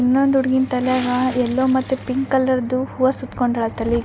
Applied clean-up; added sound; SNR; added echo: none; Toilet flush; 19 dB; none.